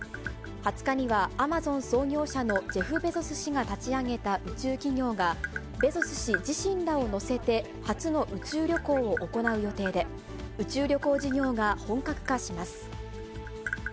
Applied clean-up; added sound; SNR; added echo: none; Tap; 13 dB; none.